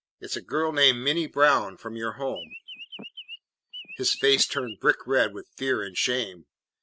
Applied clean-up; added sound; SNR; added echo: neural mask model RNNoise.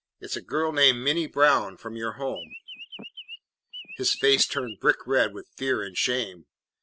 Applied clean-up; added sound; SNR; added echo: none; Chirp, tweet; 14 dB; none.